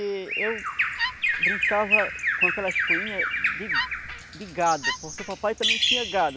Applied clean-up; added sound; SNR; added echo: none; Bird vocalization, bird call, bird song + Wood; -4 dB; none.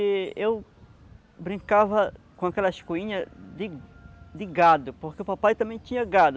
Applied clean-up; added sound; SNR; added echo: none; none; none; none.